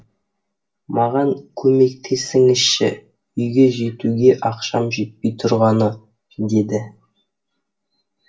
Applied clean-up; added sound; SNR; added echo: none; none; none; reverberation time 0.2 s.